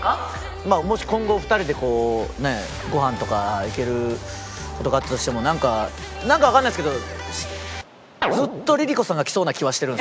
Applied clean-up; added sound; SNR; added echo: none; none; none; none.